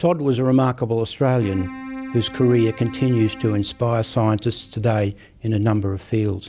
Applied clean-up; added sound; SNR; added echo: none; Keyboard (musical); 15 dB; none.